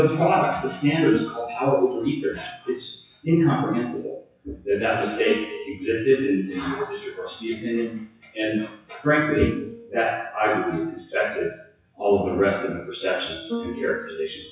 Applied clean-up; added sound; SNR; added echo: classical method WPE with log-MMSE.